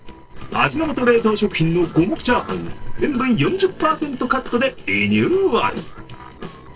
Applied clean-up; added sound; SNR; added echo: neural separator model SepFormer DNS4.